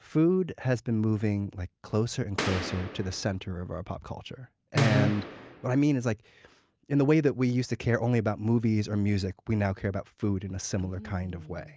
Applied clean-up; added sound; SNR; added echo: none; Boom; 7 dB; none.